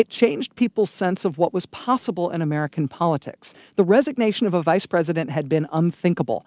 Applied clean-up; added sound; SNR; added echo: none; none; none; none.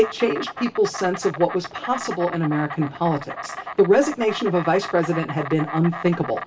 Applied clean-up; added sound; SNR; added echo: none; Insect; 11 dB; reverberation time 0.2 s.